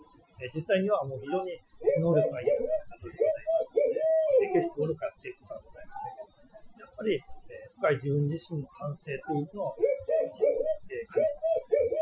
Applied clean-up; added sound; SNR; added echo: classical method Wiener filter.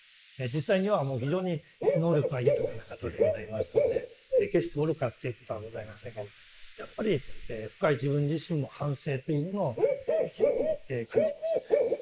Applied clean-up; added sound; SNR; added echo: neural mask model Resemble Enhance denoiser.